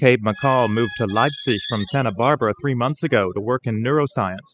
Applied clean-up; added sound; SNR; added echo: classical method spectral subtraction.